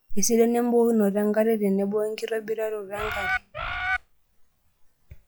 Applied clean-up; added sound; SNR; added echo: classical method log-MMSE.